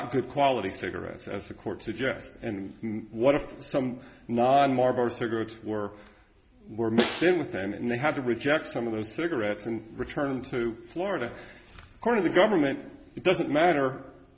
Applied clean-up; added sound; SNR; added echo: none; Snare drum; 5 dB; none.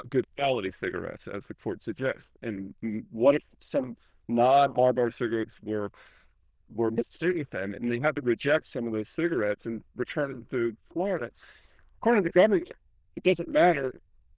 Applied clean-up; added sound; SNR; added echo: neural diffusion model UNIVERSE++.